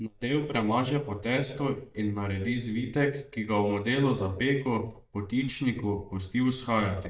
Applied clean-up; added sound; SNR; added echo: neural mask model DeepFilterNet 3.